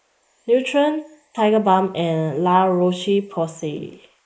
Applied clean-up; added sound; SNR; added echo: neural mask model Resemble Enhance denoiser.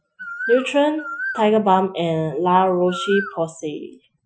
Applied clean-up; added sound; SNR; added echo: classical method Wiener filter.